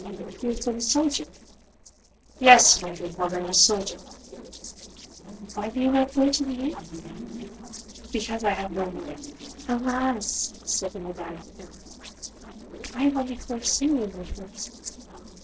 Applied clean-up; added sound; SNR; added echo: neural separator model SepFormer DNS4.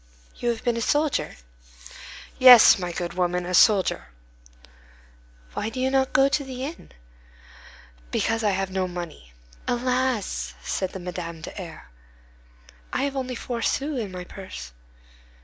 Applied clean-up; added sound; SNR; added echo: none; none; none; none.